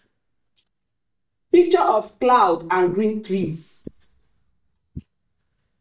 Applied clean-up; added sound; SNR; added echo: neural mask model DeepFilterNet 3.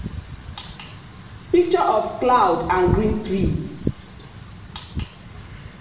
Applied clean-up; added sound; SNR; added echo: none; Wind / Rain; 8 dB; reverberation time 0.9 s.